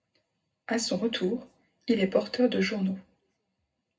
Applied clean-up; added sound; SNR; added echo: none; none; none; reverberation time 0.3 s.